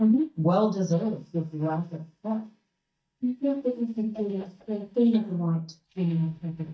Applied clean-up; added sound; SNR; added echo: neural mask model DeepFilterNet 3.